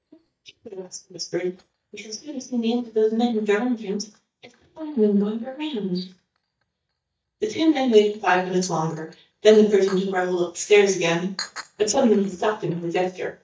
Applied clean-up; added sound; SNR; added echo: neural mask model DeepFilterNet 3.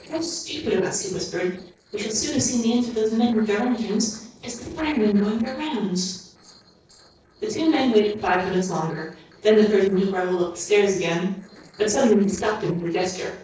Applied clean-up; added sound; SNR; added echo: neural separator model SepFormer DNS4.